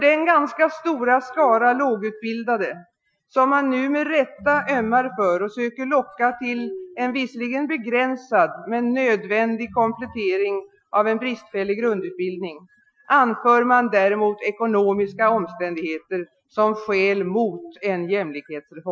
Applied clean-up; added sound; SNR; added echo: classical method Wiener filter.